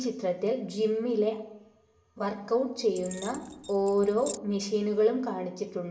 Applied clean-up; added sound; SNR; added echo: none; Keys jangling; 14 dB; reverberation time 0.8 s.